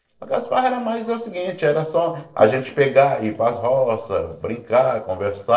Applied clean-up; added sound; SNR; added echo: neural separator model SepFormer DNS4.